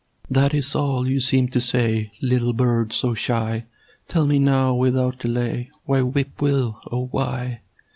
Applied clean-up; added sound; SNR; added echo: none; none; none; none.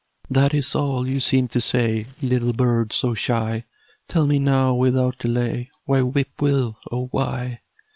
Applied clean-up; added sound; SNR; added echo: neural separator model SepFormer WHAM!.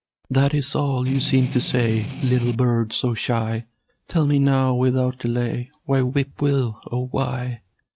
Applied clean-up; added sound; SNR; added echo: neural mask model RNNoise.